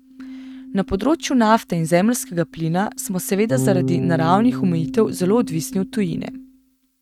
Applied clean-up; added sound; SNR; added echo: neural mask model RNNoise.